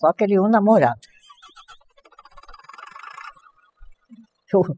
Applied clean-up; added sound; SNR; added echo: classical method spectral subtraction.